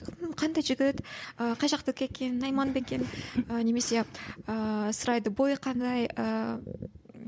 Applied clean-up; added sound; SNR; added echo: none; none; none; none.